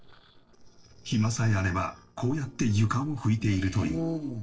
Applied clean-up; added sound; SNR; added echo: neural separator model SepFormer DNS4.